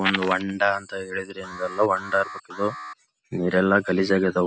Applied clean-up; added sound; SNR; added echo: none; Alarm; 14 dB; none.